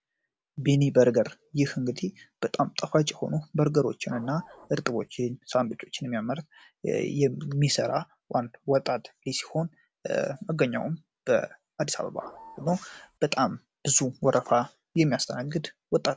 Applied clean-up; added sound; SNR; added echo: none; Printer / Engine; 20 dB; none.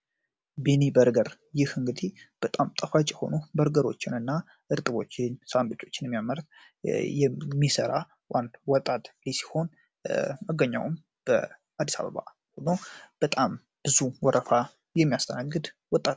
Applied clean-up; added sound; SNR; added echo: none; none; none; none.